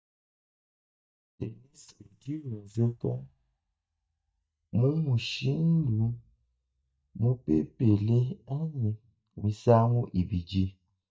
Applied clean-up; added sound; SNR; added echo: neural mask model DeepFilterNet 3.